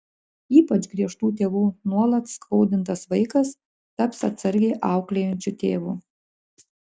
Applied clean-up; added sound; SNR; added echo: none; none; none; none.